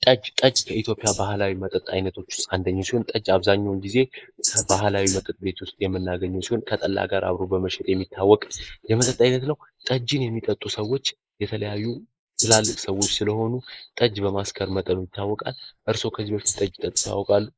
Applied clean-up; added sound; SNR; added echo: neural mask model Resemble Enhance denoiser.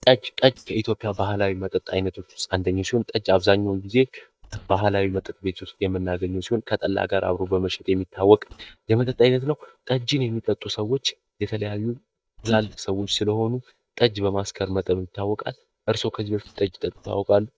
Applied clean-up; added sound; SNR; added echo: neural mask model DeepFilterNet 3.